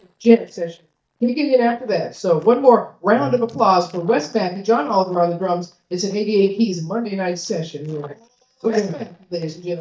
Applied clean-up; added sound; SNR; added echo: neural mask model DeepFilterNet 3.